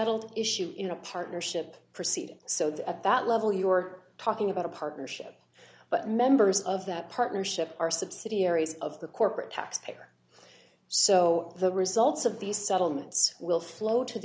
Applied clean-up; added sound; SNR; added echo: none; none; none; none.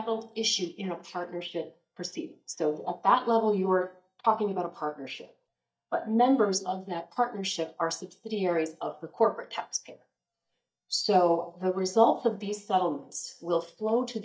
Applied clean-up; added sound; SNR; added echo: neural mask model DeepFilterNet 3.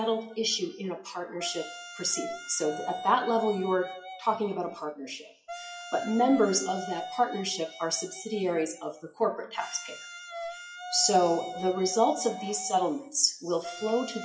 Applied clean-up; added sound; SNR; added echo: classical method WPE with log-MMSE.